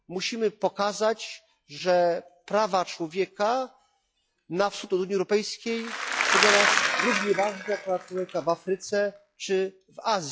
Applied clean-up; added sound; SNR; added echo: classical method log-MMSE.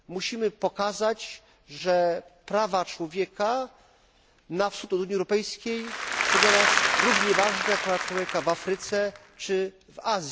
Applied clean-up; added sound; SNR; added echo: none; Applause / Crowd; -2 dB; none.